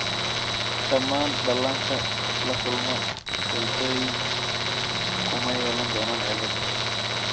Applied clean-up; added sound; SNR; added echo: none; Tools; -5 dB; none.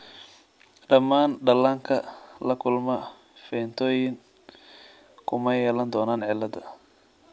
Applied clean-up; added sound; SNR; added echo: none; none; none; none.